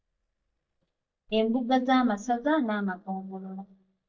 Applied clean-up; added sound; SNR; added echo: neural mask model DeepFilterNet 3.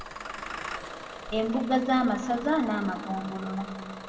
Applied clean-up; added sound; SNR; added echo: none; Engine starting / Bus; 11 dB; reverberation time 1.5 s.